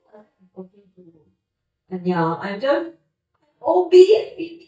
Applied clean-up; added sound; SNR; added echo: neural mask model DeepFilterNet 3.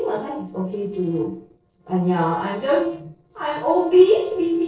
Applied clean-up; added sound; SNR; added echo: neural separator model SepFormer DNS4.